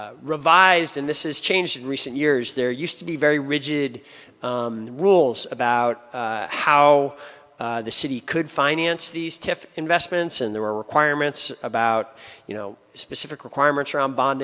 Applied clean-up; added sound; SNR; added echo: none; none; none; none.